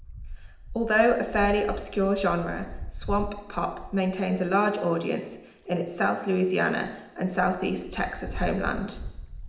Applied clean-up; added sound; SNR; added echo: none; Wind; 12 dB; reverberation time 0.8 s.